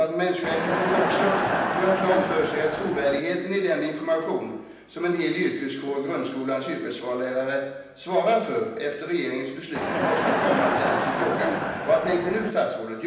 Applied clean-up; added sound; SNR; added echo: none; Crowd; 0 dB; reverberation time 0.9 s.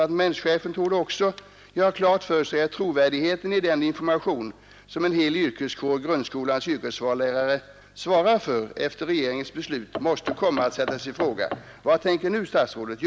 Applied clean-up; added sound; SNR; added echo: none; none; none; none.